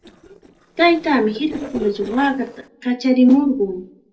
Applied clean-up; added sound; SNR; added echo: neural separator model SepFormer DNS4.